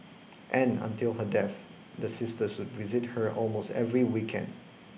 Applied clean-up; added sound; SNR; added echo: none; none; none; none.